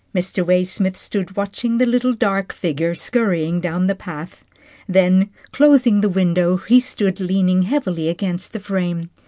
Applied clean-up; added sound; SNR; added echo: none; none; none; none.